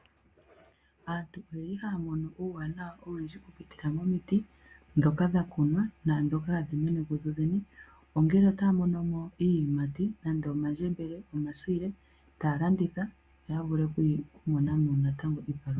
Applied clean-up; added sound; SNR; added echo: none; none; none; none.